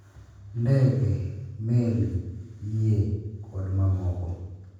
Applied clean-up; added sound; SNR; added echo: none; none; none; reverberation time 1.2 s.